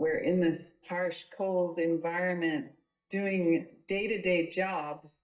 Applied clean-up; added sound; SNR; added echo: neural mask model DeepFilterNet 3.